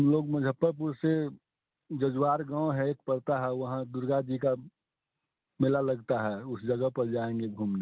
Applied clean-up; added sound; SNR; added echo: none; none; none; none.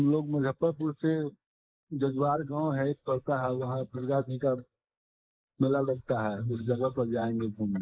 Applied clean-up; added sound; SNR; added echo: neural mask model Resemble Enhance denoiser.